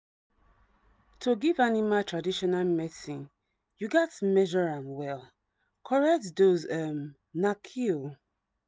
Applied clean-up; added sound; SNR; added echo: none; none; none; none.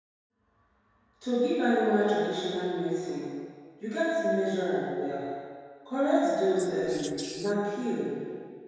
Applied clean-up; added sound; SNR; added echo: none; Wild animals; 15 dB; reverberation time 1.9 s.